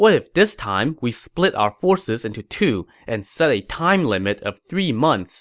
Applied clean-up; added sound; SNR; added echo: none; none; none; none.